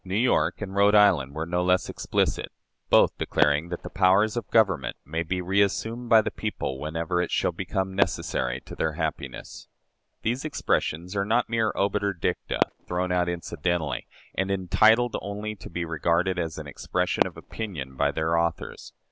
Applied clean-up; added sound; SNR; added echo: none; Fireworks; 13 dB; none.